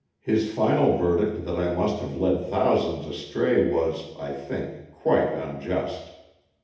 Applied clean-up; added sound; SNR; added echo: none; none; none; reverberation time 0.8 s.